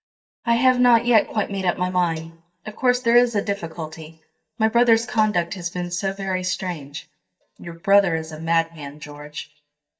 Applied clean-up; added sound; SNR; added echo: neural mask model DeepFilterNet 3.